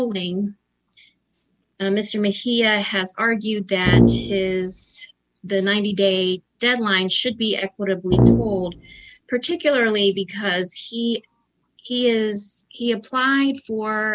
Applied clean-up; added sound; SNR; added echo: none; Brass instrument; -4 dB; none.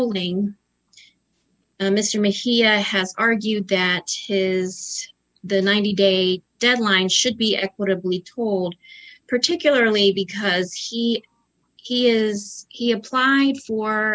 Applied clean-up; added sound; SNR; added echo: none; none; none; none.